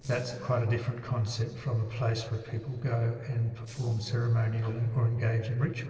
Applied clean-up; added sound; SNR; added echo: neural separator model SepFormer DNS4.